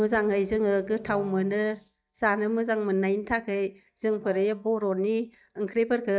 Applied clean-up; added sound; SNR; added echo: neural mask model DeepFilterNet 3.